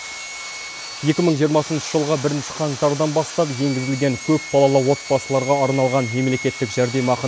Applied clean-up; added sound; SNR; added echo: none; Sawing; 12 dB; none.